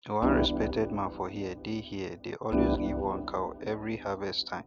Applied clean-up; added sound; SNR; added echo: none; Organ; 0 dB; none.